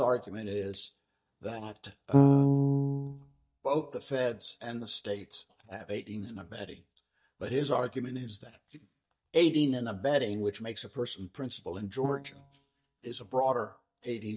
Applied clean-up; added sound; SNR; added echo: neural mask model DeepFilterNet 3.